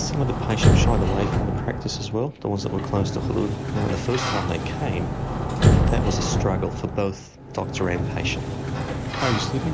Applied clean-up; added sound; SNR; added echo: none; Sliding door; -4 dB; none.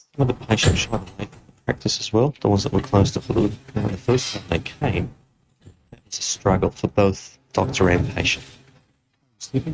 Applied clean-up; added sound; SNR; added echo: neural mask model RNNoise.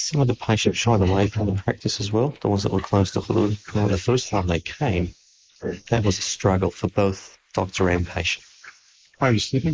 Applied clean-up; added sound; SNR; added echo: neural mask model Resemble Enhance denoiser.